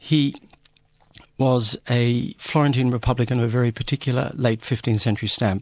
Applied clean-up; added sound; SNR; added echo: none; none; none; none.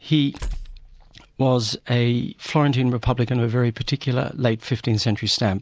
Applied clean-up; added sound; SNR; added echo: none; Tools; 14 dB; none.